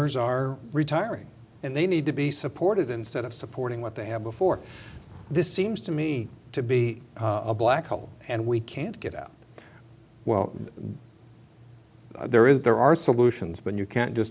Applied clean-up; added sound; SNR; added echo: none; none; none; none.